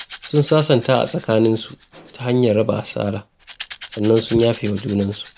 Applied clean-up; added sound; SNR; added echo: none; Rattle / Rattle (instrument); 8 dB; none.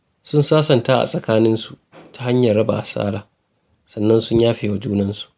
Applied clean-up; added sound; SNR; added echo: none; none; none; none.